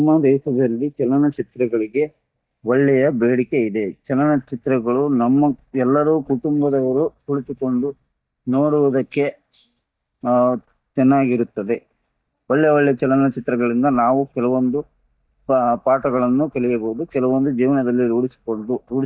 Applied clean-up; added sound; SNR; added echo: neural mask model DeepFilterNet 3.